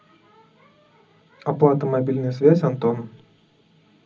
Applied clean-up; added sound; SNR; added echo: none; none; none; reverberation time 0.4 s.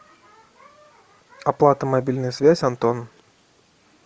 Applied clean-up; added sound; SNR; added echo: none; none; none; none.